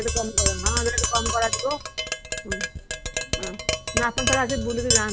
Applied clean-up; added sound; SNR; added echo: none; Tap; -3 dB; none.